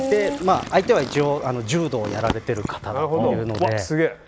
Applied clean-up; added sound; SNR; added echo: none; Sink (filling or washing) + Fart; 16 dB; none.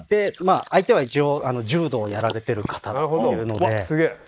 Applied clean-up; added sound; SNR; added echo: neural mask model Resemble Enhance denoiser.